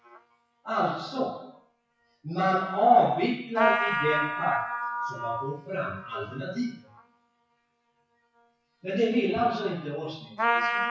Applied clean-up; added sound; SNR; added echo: classical method WPE with log-MMSE.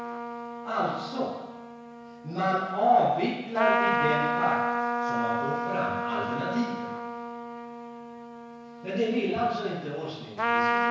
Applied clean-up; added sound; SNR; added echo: none; Trumpet; 1 dB; reverberation time 1.1 s.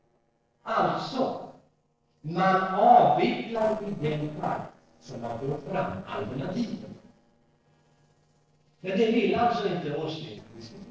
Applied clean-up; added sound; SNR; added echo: neural separator model SepFormer DNS4.